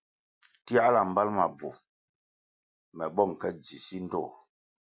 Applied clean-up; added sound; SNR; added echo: none; none; none; none.